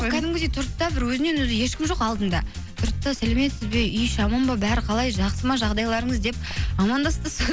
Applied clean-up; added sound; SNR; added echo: none; Writing; 19 dB; none.